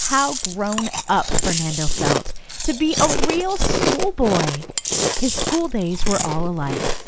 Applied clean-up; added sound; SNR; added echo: none; Chewing, mastication; 3 dB; none.